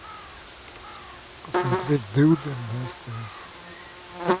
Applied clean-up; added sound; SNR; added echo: none; Buzz; 4 dB; none.